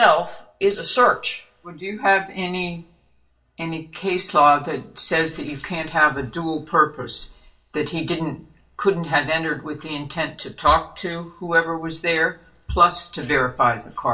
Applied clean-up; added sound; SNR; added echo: none; none; none; reverberation time 0.2 s.